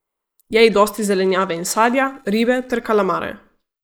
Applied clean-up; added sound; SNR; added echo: neural mask model Resemble Enhance denoiser.